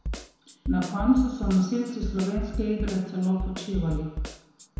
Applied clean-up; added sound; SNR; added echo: none; Snare drum; 6 dB; reverberation time 1.0 s.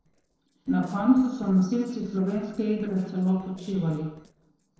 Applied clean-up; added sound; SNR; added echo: neural separator model SepFormer DNS4.